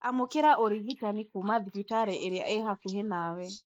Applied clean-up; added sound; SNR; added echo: neural mask model Resemble Enhance denoiser.